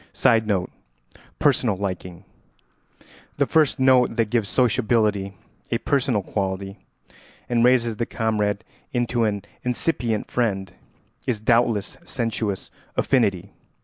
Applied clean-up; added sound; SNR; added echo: none; none; none; none.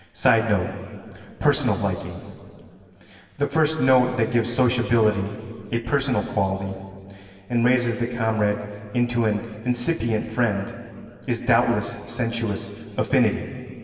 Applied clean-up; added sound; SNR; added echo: none; none; none; reverberation time 2.9 s.